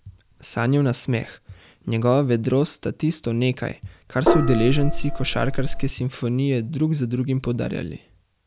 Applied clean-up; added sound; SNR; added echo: none; Gong; -3 dB; none.